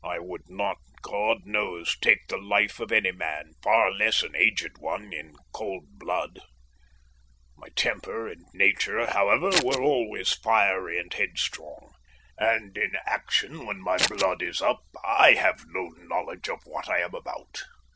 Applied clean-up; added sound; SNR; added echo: none; Scissors; 0 dB; none.